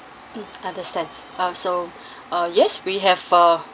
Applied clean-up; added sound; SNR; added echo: none; none; none; none.